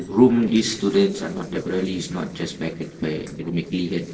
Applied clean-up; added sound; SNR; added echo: neural separator model SepFormer DNS4.